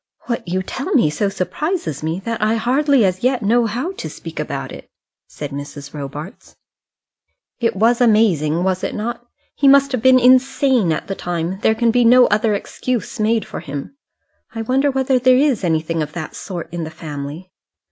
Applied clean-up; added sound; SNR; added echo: none; none; none; none.